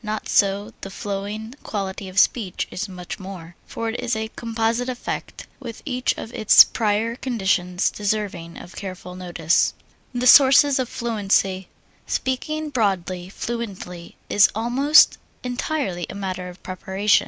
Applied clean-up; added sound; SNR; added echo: none; none; none; none.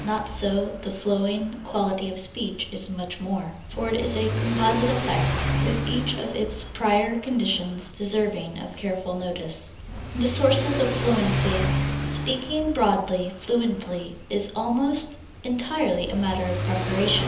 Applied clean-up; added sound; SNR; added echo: none; Accelerating, revving, vroom / Car; 4 dB; reverberation time 0.7 s.